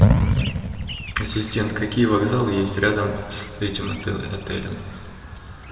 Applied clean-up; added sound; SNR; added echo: none; Chirp, tweet; 15 dB; reverberation time 2.0 s.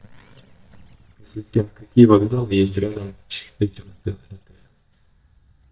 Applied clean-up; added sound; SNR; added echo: neural mask model DeepFilterNet 3.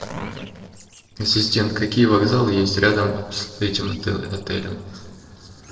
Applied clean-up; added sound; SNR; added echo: neural separator model SepFormer DNS4.